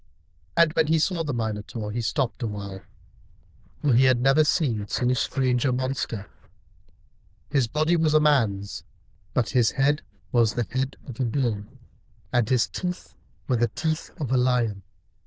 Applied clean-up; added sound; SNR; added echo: neural diffusion model UNIVERSE++.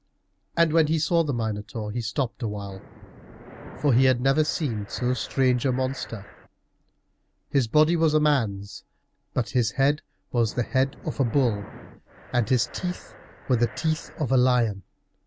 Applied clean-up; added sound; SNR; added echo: none; Breathing; 18 dB; none.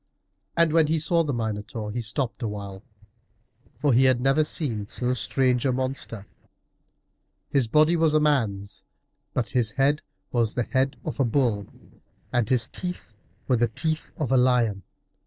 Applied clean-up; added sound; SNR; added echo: neural separator model SepFormer DNS4.